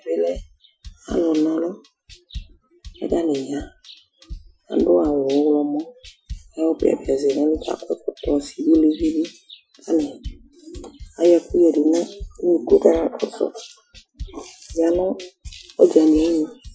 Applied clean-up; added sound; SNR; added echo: classical method Wiener filter.